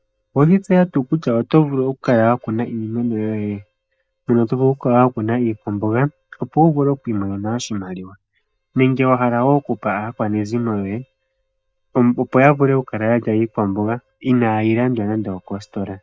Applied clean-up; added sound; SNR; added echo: neural mask model DeepFilterNet 3.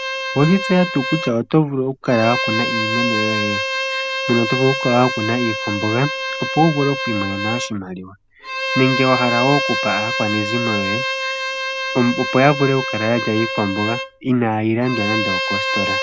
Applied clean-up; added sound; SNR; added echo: none; Bowed string instrument; 3 dB; none.